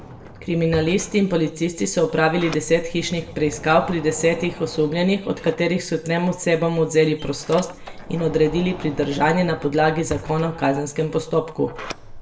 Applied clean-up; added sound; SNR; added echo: none; Sliding door; 16 dB; reverberation time 0.5 s.